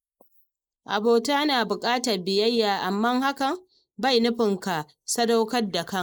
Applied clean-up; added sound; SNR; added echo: neural mask model Resemble Enhance denoiser.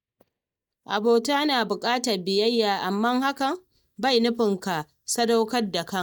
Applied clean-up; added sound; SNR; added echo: neural mask model DeepFilterNet 3.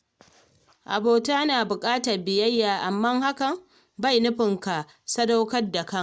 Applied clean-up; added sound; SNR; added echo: none; none; none; none.